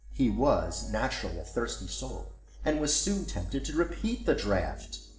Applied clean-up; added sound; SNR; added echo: neural separator model SepFormer DNS4.